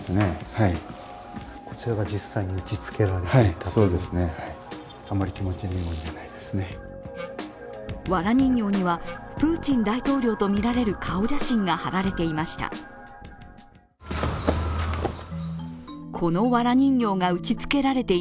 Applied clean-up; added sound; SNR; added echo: none; Wind instrument, woodwind instrument; 17 dB; none.